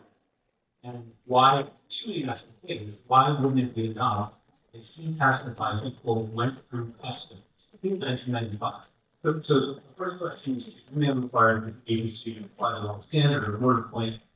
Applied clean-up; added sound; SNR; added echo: neural mask model DeepFilterNet 3.